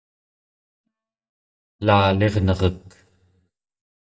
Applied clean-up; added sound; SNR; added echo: neural mask model DeepFilterNet 3.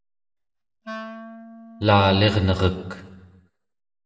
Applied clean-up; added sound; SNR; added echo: none; Wind instrument, woodwind instrument; 17 dB; reverberation time 0.8 s.